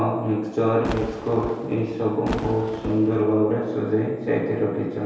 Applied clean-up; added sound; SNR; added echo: none; Fireworks; 11 dB; reverberation time 1.2 s.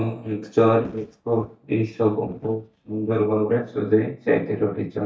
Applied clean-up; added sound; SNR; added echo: neural mask model DeepFilterNet 3.